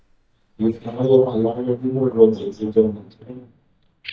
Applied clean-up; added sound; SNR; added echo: neural mask model DeepFilterNet 3.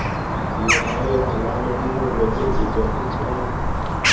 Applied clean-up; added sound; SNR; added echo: none; Bird vocalization, bird call, bird song; -4 dB; reverberation time 0.7 s.